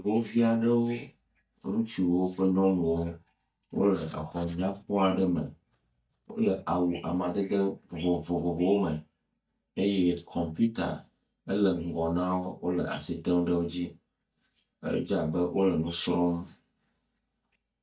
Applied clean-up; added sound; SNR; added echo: neural mask model DeepFilterNet 3.